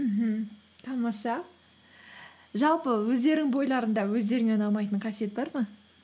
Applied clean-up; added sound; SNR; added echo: none; none; none; none.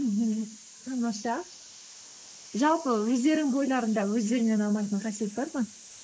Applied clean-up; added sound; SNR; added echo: neural mask model Resemble Enhance denoiser.